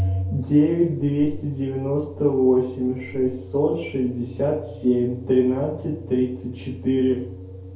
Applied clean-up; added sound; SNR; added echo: none; Organ; 11 dB; reverberation time 2.3 s.